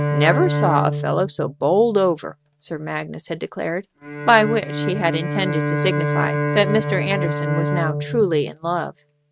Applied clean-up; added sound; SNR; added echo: neural mask model RNNoise.